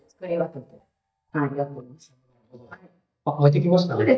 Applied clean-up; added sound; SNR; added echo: neural mask model DeepFilterNet 3.